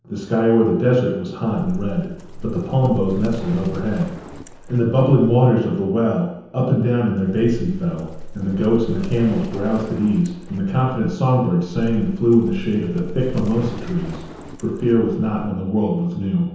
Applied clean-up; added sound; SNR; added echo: none; Livestock, farm animals, working animals; 12 dB; reverberation time 0.9 s.